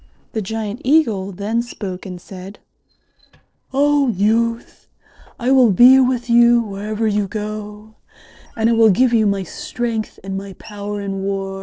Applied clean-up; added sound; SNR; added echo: neural separator model SepFormer DNS4.